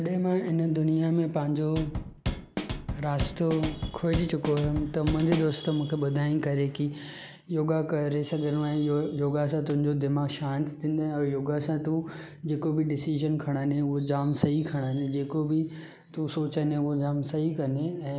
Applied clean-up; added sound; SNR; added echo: none; Drum kit; 5 dB; none.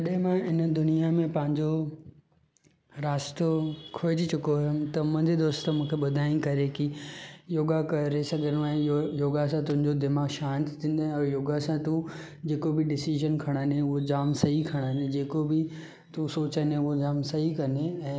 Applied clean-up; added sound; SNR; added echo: none; none; none; none.